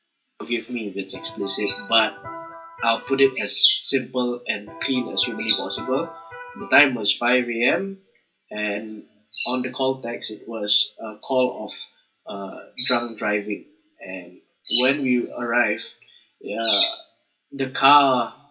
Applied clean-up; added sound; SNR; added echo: classical method WPE with log-MMSE.